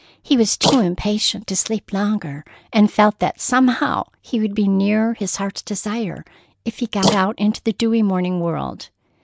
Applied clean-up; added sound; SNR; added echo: neural mask model Resemble Enhance denoiser.